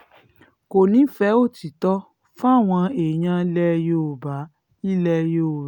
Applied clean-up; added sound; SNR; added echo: none; none; none; none.